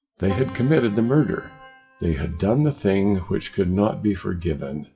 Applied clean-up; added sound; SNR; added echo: classical method WPE with log-MMSE.